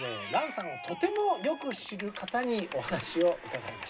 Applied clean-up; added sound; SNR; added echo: none; Cheering / Clapping; 11 dB; reverberation time 0.2 s.